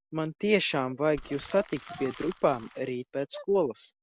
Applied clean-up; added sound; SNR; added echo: none; Crumpling, crinkling; 18 dB; none.